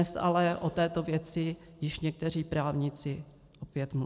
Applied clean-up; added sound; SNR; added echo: none; none; none; none.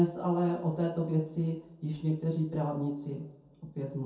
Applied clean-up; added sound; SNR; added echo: none; none; none; reverberation time 0.6 s.